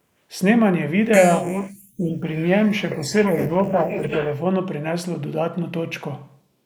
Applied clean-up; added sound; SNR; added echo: neural mask model Resemble Enhance denoiser.